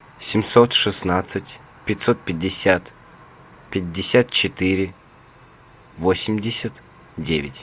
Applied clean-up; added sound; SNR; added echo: none; none; none; none.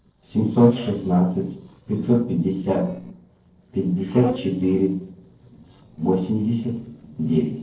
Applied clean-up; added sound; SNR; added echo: neural separator model SepFormer DNS4.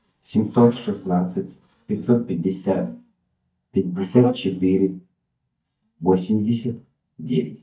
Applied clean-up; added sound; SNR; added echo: neural mask model DeepFilterNet 3.